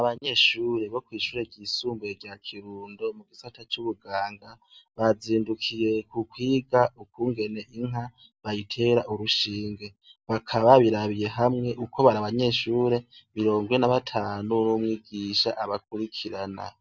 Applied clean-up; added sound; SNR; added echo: none; none; none; none.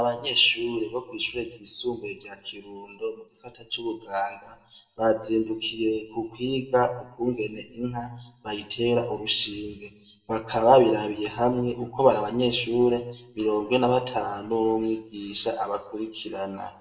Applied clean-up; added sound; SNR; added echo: none; none; none; reverberation time 0.6 s.